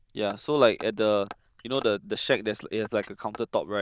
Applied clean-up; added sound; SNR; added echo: neural diffusion model UNIVERSE++.